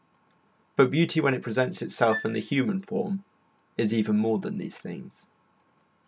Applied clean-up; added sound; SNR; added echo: none; Wind instrument, woodwind instrument; 13 dB; none.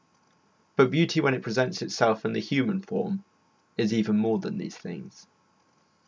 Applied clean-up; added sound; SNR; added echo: none; none; none; none.